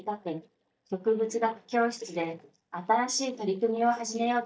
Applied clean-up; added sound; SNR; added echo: neural mask model DeepFilterNet 3.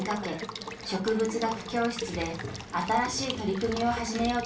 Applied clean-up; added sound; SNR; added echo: none; Water tap, faucet / Water / Liquid; 10 dB; reverberation time 0.2 s.